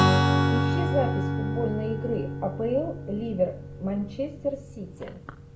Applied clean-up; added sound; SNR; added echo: none; Strum; -3 dB; reverberation time 1.1 s.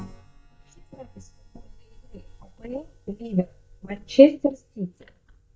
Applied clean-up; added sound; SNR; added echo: neural mask model DeepFilterNet 3.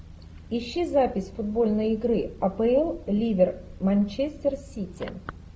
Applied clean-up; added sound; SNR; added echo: none; none; none; none.